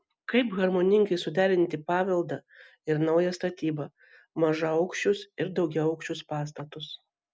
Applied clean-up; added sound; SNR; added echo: none; none; none; none.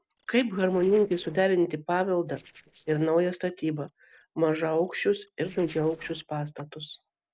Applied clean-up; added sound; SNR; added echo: neural separator model SepFormer DNS4.